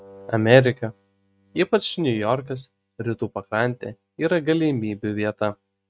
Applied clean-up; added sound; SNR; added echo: neural mask model RNNoise.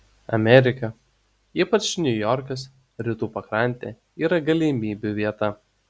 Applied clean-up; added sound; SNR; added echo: none; none; none; none.